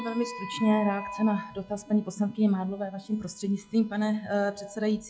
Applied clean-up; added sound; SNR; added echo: classical method log-MMSE.